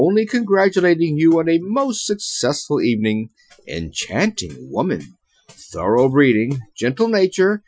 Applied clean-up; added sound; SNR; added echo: classical method Wiener filter.